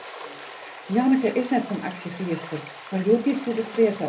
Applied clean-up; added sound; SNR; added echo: none; Stream; 15 dB; reverberation time 0.3 s.